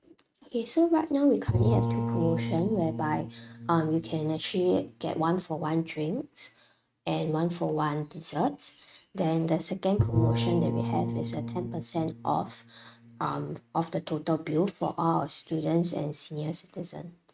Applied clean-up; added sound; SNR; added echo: neural mask model RNNoise.